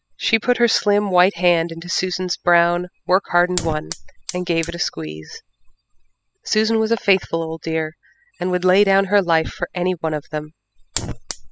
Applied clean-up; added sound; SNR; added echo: classical method spectral subtraction.